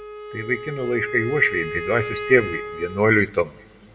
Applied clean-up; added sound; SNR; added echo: none; Wind instrument, woodwind instrument; 10 dB; reverberation time 0.9 s.